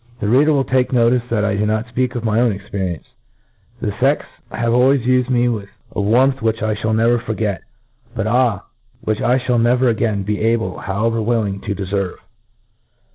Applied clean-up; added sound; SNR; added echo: none; none; none; none.